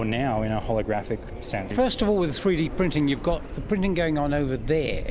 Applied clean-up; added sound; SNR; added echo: none; Traffic noise, roadway noise / Bus; 9 dB; none.